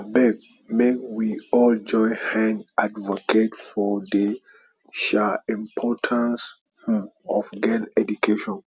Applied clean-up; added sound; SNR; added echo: none; none; none; none.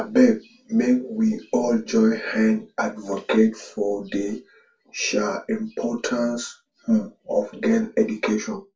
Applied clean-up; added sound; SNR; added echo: none; none; none; reverberation time 0.2 s.